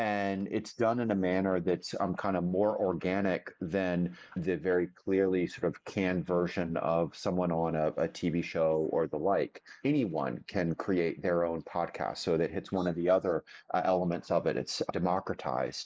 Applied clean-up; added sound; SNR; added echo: neural mask model Resemble Enhance denoiser.